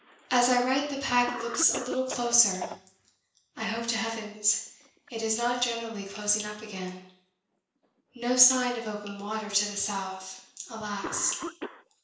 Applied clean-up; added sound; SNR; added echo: none; Cough; 15 dB; reverberation time 0.5 s.